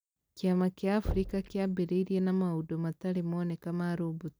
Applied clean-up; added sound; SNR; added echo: none; Knock / Wood; 11 dB; none.